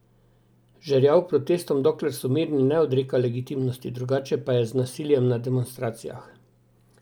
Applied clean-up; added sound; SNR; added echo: none; none; none; none.